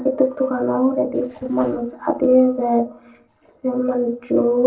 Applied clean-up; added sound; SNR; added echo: neural separator model SepFormer DNS4.